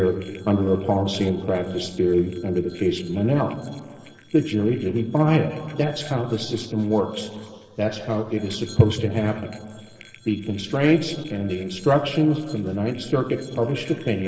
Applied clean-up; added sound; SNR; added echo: neural separator model SepFormer DNS4.